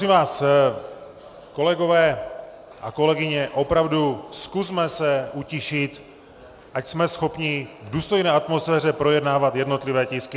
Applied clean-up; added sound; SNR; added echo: none; none; none; none.